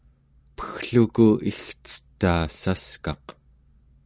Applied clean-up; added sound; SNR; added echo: none; none; none; none.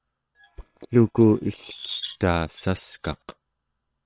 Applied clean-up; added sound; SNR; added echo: neural separator model SepFormer WHAM!.